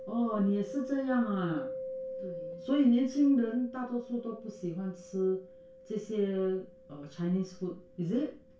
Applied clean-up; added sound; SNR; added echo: none; Mallet percussion; 13 dB; reverberation time 0.3 s.